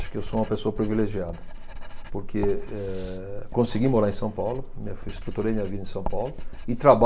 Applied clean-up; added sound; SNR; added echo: none; Writing; 4 dB; none.